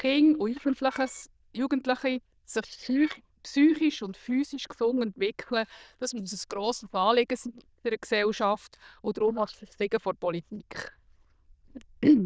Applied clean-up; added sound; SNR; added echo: neural diffusion model UNIVERSE++.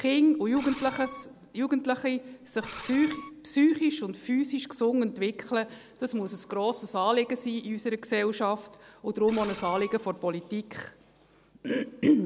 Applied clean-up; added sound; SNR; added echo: none; Screech; 15 dB; none.